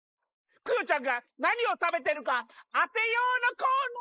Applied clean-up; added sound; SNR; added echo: neural mask model Resemble Enhance denoiser.